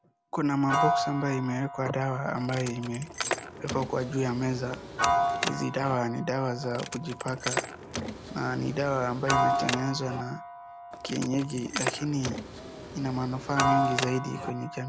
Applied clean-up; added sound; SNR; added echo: none; Piano + Car; 2 dB; none.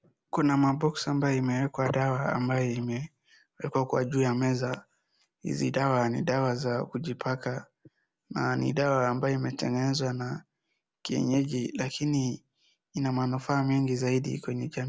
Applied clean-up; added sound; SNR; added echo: none; none; none; none.